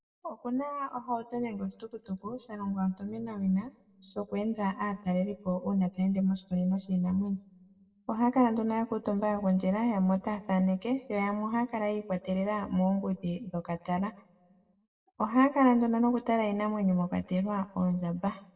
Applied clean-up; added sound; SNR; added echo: none; none; none; reverberation time 0.6 s.